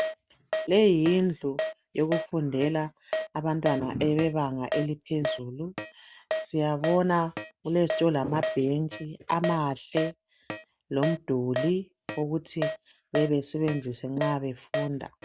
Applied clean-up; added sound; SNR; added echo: none; Keyboard (musical); 7 dB; none.